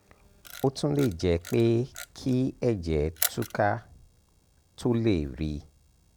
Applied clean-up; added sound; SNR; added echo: none; Camera; 11 dB; none.